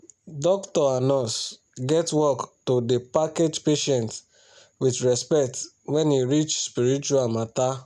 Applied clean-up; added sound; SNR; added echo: none; none; none; none.